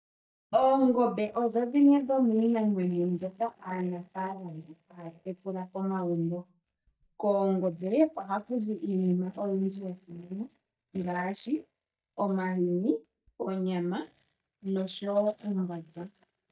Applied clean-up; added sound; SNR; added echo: neural mask model DeepFilterNet 3.